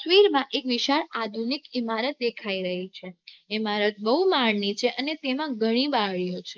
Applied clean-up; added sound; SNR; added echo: neural mask model Resemble Enhance denoiser.